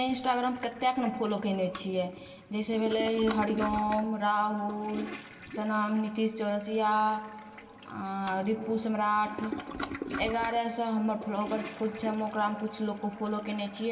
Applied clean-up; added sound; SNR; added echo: none; Toilet flush; 13 dB; reverberation time 0.2 s.